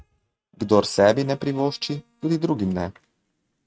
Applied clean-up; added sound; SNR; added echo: neural mask model RNNoise.